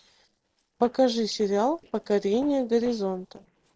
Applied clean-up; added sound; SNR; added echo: neural separator model SepFormer DNS4.